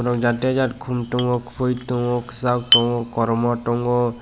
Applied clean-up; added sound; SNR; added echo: none; Chink, clink; 8 dB; none.